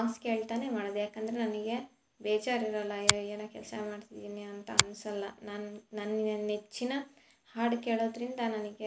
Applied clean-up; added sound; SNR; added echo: none; Finger snapping; 0 dB; none.